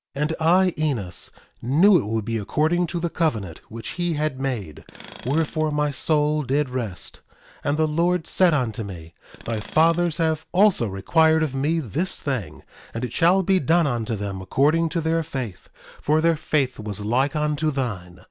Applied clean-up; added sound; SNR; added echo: none; Tools; 19 dB; none.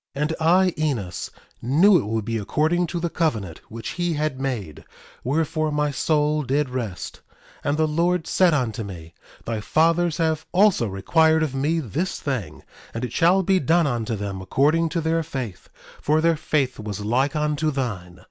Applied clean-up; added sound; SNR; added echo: none; none; none; none.